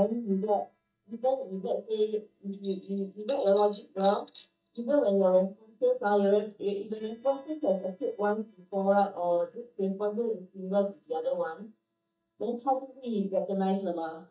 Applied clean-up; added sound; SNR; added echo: neural mask model DeepFilterNet 3.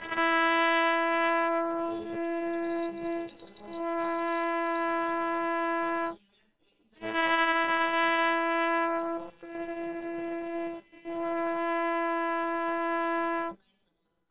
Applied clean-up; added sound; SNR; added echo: neural separator model SepFormer WHAMR!.